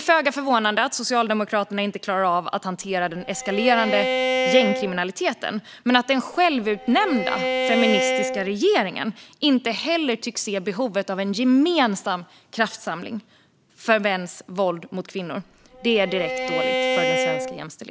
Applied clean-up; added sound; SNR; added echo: none; Bowed string instrument; 2 dB; none.